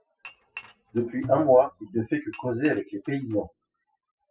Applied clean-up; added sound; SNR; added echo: classical method spectral subtraction.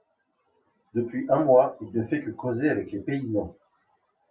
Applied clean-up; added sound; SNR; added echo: none; none; none; none.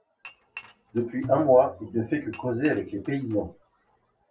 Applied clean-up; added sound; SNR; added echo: none; Tabla + Dishes, pots, and pans / Chink, clink; 19 dB; none.